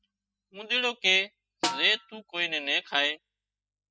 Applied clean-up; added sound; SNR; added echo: classical method spectral subtraction.